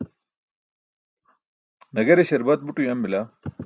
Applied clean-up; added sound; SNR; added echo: none; none; none; none.